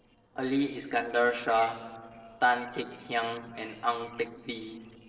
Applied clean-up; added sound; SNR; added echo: neural separator model SepFormer DNS4.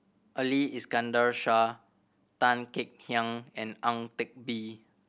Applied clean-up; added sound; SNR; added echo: none; none; none; none.